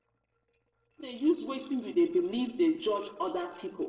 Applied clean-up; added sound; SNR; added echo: neural separator model SepFormer DNS4.